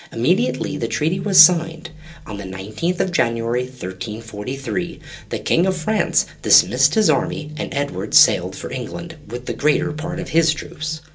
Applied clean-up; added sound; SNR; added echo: none; none; none; reverberation time 0.2 s.